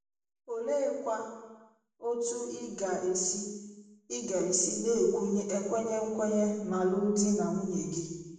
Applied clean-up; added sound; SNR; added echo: none; none; none; reverberation time 1.0 s.